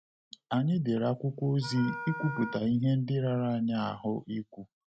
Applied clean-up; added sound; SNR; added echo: neural mask model RNNoise.